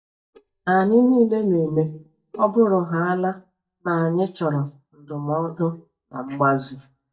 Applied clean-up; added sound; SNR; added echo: neural mask model DeepFilterNet 3.